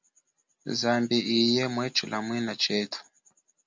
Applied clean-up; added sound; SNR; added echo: none; none; none; none.